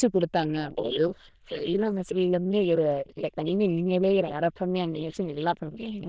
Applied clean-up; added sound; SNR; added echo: neural diffusion model UNIVERSE++.